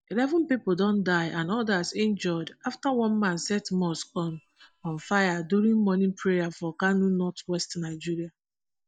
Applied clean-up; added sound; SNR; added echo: neural mask model DeepFilterNet 3.